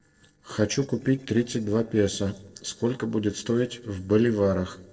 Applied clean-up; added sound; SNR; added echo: neural separator model SepFormer DNS4.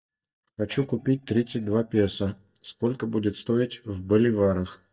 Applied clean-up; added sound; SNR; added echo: neural mask model DeepFilterNet 3.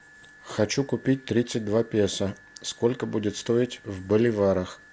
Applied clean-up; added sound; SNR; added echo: none; none; none; none.